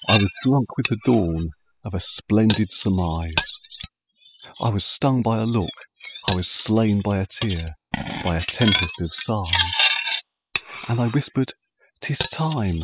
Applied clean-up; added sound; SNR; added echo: classical method spectral subtraction.